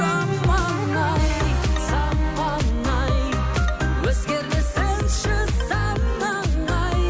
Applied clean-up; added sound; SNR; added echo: none; none; none; none.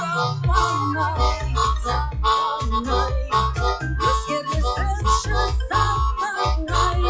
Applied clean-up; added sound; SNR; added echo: classical method log-MMSE.